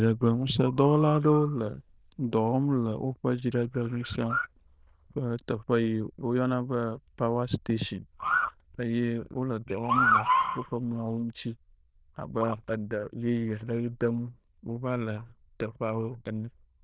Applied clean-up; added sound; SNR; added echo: neural diffusion model UNIVERSE++.